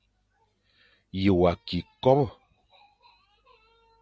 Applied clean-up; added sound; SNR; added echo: none; none; none; none.